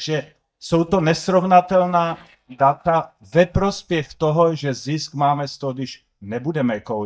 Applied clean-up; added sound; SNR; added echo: neural mask model DeepFilterNet 3.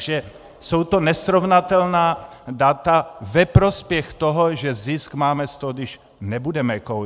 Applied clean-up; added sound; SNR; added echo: none; none; none; none.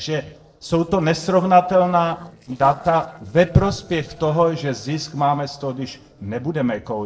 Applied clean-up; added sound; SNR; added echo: neural separator model SepFormer DNS4.